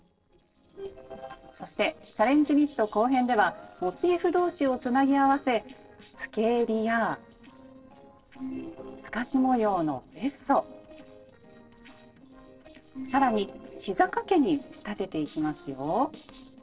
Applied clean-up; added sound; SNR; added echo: neural separator model SepFormer DNS4.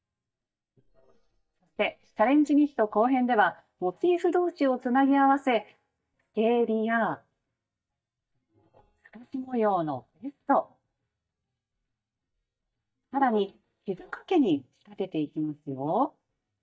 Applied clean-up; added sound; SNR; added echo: neural mask model DeepFilterNet 3.